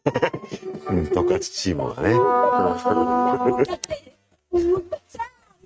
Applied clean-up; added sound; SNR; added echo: neural mask model RNNoise.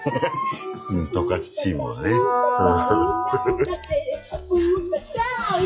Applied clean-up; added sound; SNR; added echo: classical method log-MMSE.